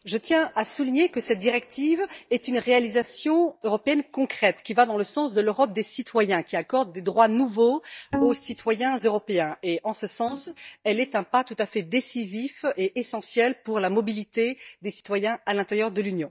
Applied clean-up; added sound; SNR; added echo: neural mask model DeepFilterNet 3.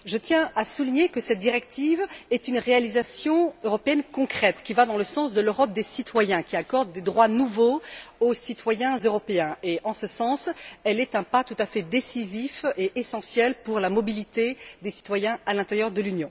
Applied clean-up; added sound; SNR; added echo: none; none; none; none.